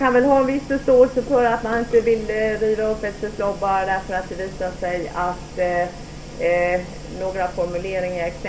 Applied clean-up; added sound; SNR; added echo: none; Burping, eructation; 16 dB; reverberation time 0.5 s.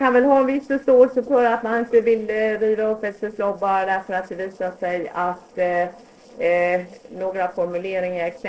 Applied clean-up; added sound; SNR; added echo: neural separator model SepFormer DNS4.